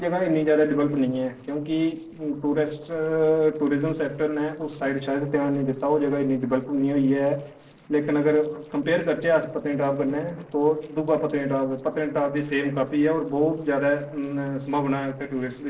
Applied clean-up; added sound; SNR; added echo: neural separator model SepFormer DNS4.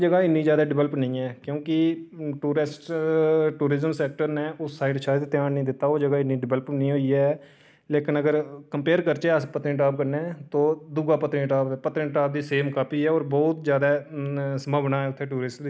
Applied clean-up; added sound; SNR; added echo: none; none; none; none.